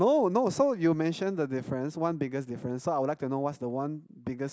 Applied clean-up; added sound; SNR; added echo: none; none; none; none.